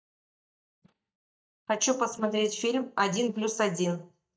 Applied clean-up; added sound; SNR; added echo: neural mask model DeepFilterNet 3.